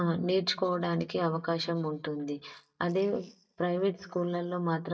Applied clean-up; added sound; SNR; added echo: neural mask model DeepFilterNet 3.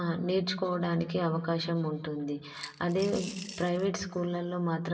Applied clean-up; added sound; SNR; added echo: none; Coin (dropping) / Glass; 16 dB; reverberation time 1.1 s.